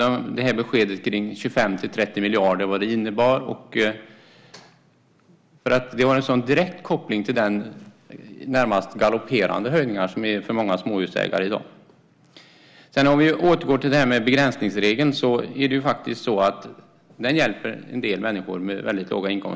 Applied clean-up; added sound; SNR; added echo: none; none; none; none.